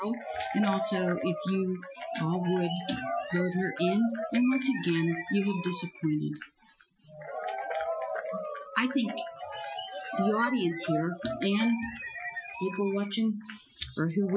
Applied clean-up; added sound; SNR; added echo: classical method Wiener filter.